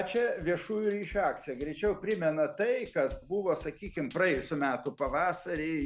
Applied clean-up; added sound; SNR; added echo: none; Drum kit; 20 dB; none.